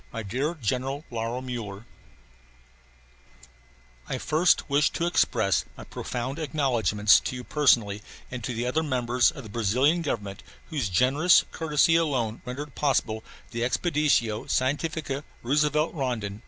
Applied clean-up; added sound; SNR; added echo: none; none; none; none.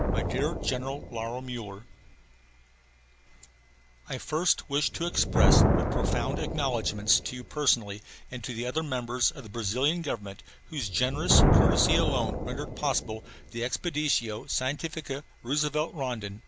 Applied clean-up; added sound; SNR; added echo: none; Thunder; -1 dB; none.